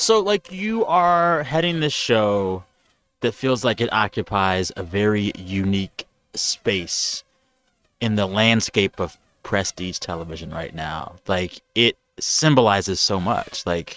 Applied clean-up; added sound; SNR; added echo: neural mask model RNNoise.